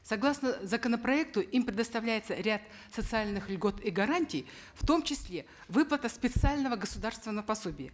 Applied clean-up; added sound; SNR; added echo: none; none; none; none.